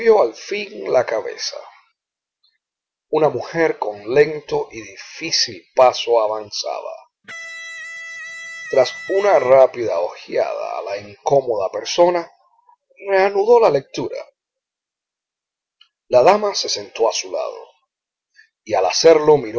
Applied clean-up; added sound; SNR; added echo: none; Electric guitar; 15 dB; none.